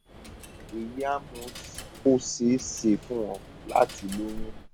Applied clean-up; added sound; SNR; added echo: none; Alarm / Insect + Coin (dropping); 13 dB; none.